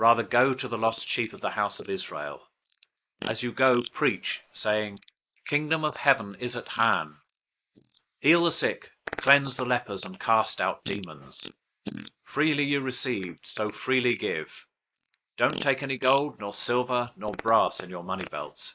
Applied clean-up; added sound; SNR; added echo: neural mask model Resemble Enhance denoiser.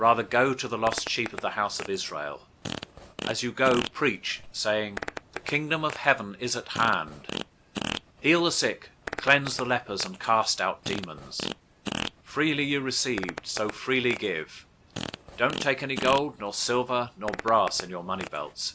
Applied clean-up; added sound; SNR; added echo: none; Fart; 11 dB; none.